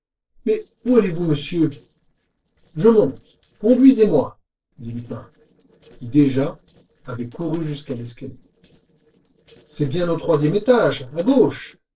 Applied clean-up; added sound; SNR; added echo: neural separator model SepFormer DNS4.